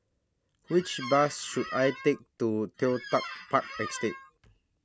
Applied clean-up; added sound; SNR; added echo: none; Squeak; 11 dB; none.